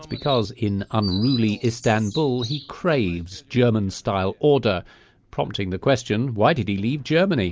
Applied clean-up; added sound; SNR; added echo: none; Chirp, tweet; 15 dB; none.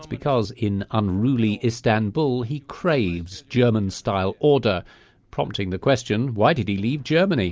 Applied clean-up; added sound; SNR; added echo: none; none; none; none.